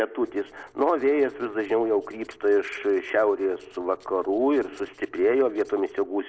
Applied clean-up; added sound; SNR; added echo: neural separator model SepFormer DNS4.